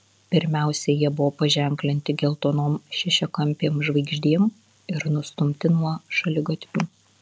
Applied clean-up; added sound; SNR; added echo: none; none; none; none.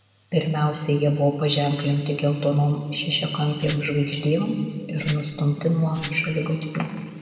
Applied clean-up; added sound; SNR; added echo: none; Glass; 15 dB; reverberation time 2.2 s.